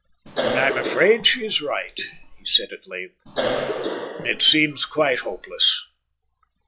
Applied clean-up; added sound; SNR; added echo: classical method log-MMSE.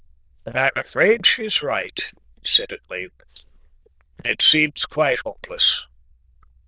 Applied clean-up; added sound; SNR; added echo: neural diffusion model UNIVERSE++.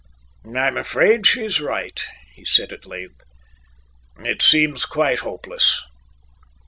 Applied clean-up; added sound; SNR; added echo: none; none; none; none.